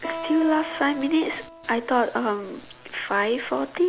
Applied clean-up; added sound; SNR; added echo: none; Acoustic guitar; 14 dB; none.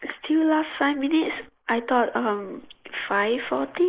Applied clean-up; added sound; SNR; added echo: neural mask model Resemble Enhance denoiser.